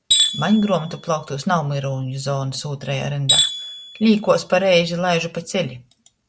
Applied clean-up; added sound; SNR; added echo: none; Tools; 5 dB; none.